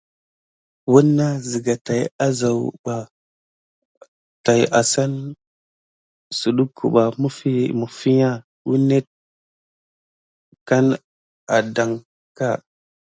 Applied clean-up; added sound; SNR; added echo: none; none; none; none.